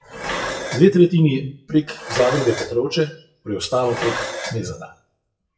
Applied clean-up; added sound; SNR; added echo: classical method WPE with log-MMSE.